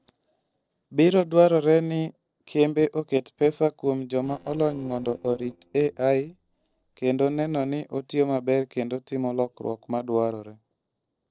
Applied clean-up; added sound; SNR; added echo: neural separator model SepFormer DNS4.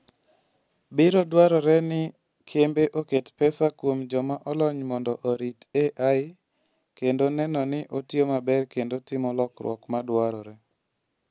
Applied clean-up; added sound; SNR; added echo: none; none; none; none.